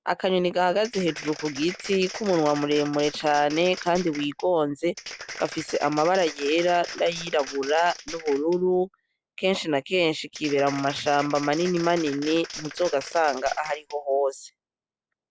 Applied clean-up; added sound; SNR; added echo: none; Applause; 14 dB; none.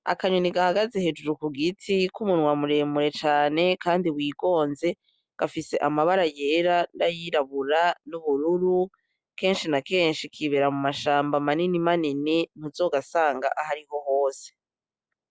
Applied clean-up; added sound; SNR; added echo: none; none; none; none.